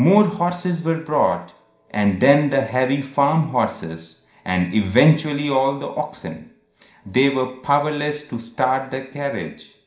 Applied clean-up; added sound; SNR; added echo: none; none; none; reverberation time 0.5 s.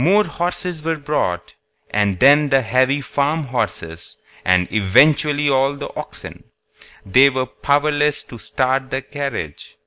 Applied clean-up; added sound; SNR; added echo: none; none; none; none.